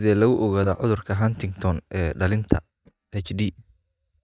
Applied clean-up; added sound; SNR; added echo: neural mask model DeepFilterNet 3.